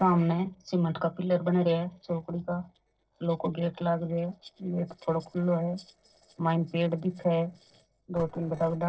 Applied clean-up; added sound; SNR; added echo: neural separator model SepFormer DNS4.